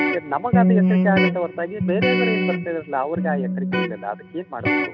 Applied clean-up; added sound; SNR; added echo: none; Electric guitar; -4 dB; none.